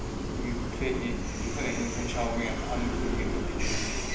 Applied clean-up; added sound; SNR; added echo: none; Train; -4 dB; reverberation time 0.9 s.